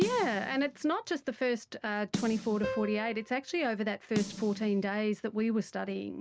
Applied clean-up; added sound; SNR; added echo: none; Snare drum + Piano; 10 dB; none.